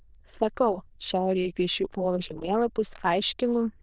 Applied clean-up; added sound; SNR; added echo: neural diffusion model UNIVERSE++.